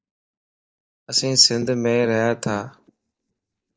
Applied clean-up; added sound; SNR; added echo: neural mask model DeepFilterNet 3.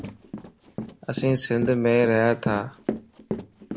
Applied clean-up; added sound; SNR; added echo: none; Run; 11 dB; none.